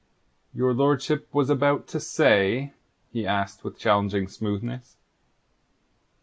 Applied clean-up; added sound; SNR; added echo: none; none; none; none.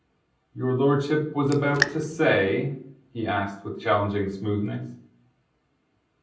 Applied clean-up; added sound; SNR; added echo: none; Raindrop; 6 dB; reverberation time 0.6 s.